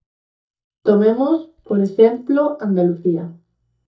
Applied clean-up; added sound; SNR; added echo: neural mask model DeepFilterNet 3.